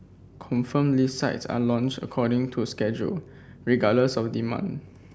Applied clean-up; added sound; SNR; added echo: none; none; none; none.